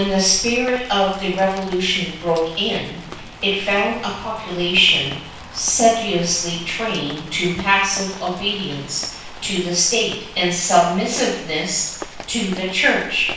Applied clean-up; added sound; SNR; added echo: none; Rain; 16 dB; reverberation time 0.7 s.